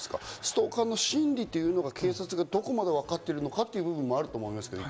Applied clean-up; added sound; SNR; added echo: none; none; none; none.